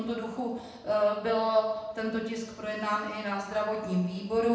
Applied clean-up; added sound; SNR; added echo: none; none; none; reverberation time 0.8 s.